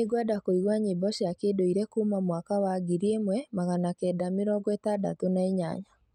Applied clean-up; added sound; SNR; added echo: none; none; none; none.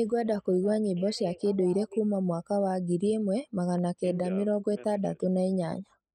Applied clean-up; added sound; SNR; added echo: neural mask model Resemble Enhance denoiser.